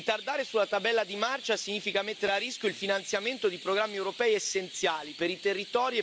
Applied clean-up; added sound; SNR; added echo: none; Chirp, tweet; 16 dB; none.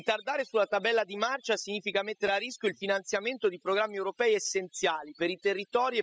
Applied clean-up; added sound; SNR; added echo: classical method spectral subtraction.